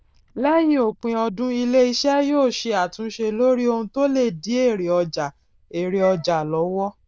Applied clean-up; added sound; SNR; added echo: neural diffusion model UNIVERSE++.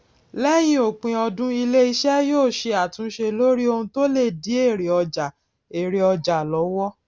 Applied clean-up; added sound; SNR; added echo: none; none; none; none.